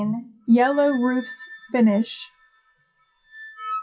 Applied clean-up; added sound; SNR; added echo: classical method WPE with log-MMSE.